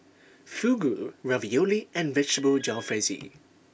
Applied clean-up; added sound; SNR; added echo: none; Alarm; 20 dB; none.